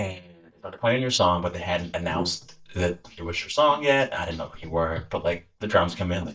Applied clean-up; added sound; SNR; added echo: neural mask model DeepFilterNet 3.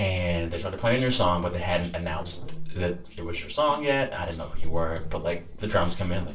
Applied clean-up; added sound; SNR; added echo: neural separator model SepFormer DNS4.